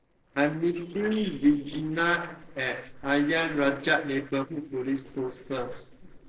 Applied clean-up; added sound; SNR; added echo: neural separator model SepFormer DNS4.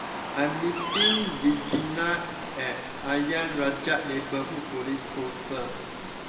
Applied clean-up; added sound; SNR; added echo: none; Bird vocalization, bird call, bird song; 3 dB; reverberation time 1.9 s.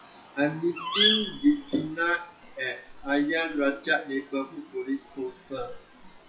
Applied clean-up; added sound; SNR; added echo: classical method WPE with log-MMSE.